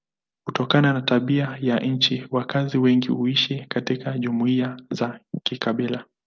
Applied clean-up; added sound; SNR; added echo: none; none; none; none.